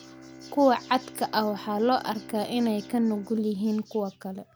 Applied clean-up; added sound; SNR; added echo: none; Bowed string instrument; 19 dB; none.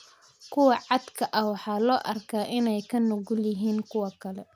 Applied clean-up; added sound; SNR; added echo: none; none; none; none.